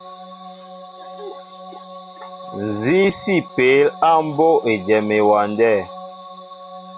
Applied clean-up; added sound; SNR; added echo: none; Organ; 17 dB; none.